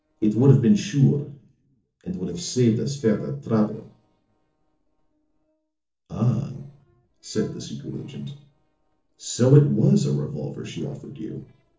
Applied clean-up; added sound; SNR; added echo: neural separator model SepFormer DNS4.